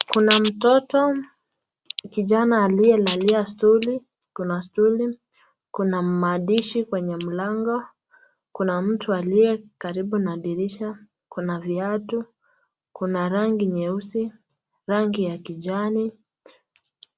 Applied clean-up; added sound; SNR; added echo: none; none; none; none.